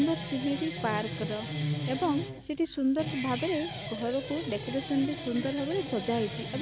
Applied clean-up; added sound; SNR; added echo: none; Guitar; 6 dB; none.